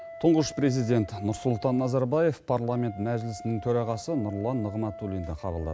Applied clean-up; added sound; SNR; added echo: none; Wind instrument, woodwind instrument; 16 dB; none.